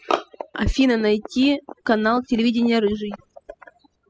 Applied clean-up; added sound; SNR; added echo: classical method spectral subtraction.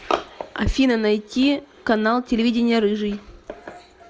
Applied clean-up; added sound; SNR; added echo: none; none; none; none.